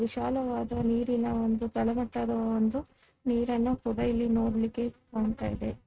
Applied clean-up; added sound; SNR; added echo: neural mask model RNNoise.